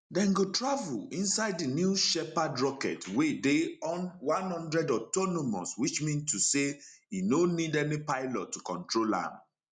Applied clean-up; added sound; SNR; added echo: none; none; none; none.